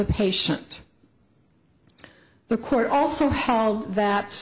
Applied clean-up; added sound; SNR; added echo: none; none; none; none.